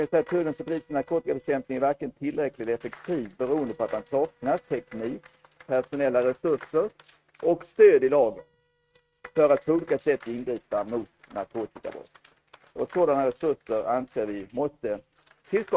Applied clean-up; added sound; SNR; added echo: neural mask model RNNoise.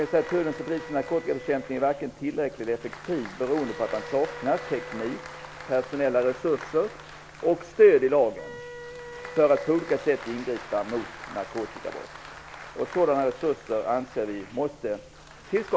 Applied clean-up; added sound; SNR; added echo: none; Applause + Wind instrument, woodwind instrument; 15 dB; none.